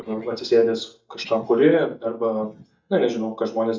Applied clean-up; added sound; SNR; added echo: neural mask model DeepFilterNet 3.